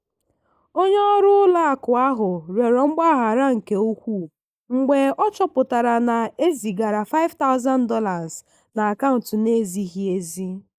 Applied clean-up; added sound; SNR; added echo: neural mask model Resemble Enhance denoiser.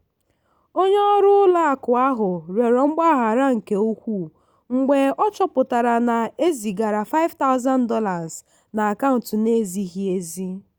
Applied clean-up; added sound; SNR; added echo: none; none; none; none.